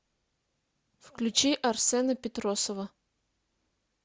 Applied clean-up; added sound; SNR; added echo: none; none; none; none.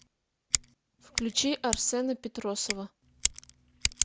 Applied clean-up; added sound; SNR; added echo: none; Scissors; 1 dB; none.